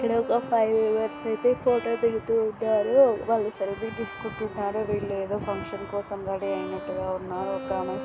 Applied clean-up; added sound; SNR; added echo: none; Bowed string instrument; 13 dB; none.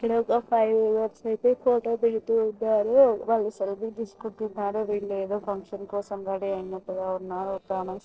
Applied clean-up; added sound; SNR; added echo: neural separator model SepFormer DNS4.